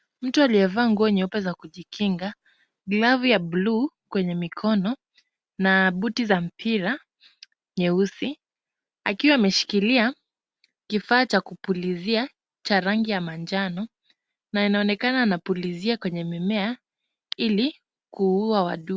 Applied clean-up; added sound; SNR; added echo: none; none; none; none.